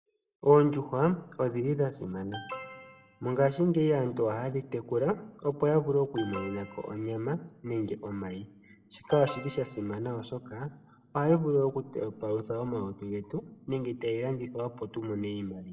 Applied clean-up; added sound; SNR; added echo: none; Alarm; 14 dB; reverberation time 0.7 s.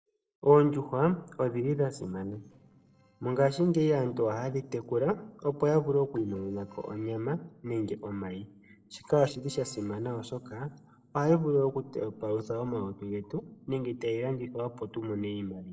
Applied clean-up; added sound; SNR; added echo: neural separator model SepFormer DNS4.